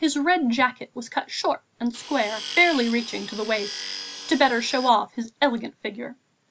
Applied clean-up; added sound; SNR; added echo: none; Tools; 11 dB; none.